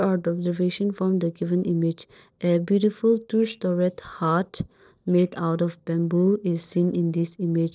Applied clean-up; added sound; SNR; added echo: neural separator model SepFormer DNS4.